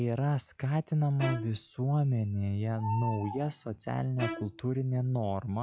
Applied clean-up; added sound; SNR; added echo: classical method log-MMSE.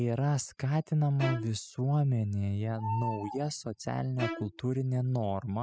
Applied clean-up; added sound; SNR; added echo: classical method spectral subtraction.